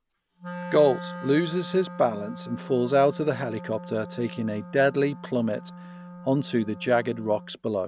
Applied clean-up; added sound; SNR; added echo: none; Wind instrument, woodwind instrument; 14 dB; none.